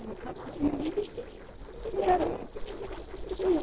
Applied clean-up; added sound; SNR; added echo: neural separator model SepFormer DNS4.